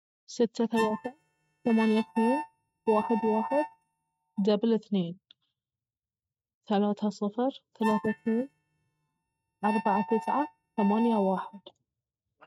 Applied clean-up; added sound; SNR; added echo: neural mask model RNNoise.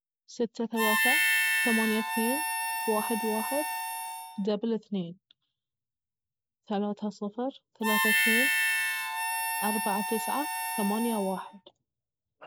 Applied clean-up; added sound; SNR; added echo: none; Harmonica; -4 dB; none.